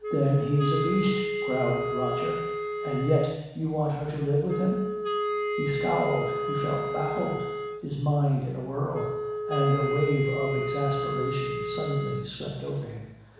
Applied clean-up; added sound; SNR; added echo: none; Wind instrument, woodwind instrument; 3 dB; reverberation time 1.1 s.